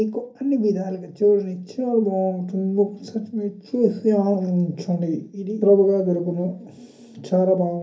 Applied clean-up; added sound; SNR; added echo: none; none; none; reverberation time 0.3 s.